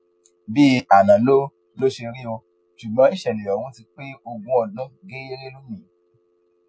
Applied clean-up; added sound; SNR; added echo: classical method Wiener filter.